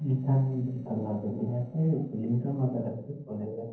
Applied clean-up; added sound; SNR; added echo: neural separator model SepFormer DNS4.